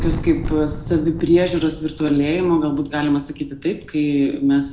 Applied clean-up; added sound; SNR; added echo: none; Thunder; 11 dB; reverberation time 0.3 s.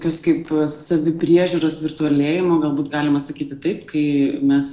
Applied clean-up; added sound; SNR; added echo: neural separator model SepFormer DNS4.